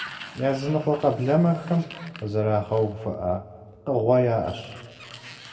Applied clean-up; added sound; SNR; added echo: none; Sliding door; 19 dB; reverberation time 2.0 s.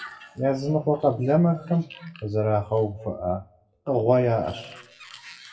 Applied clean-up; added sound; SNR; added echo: classical method WPE with log-MMSE.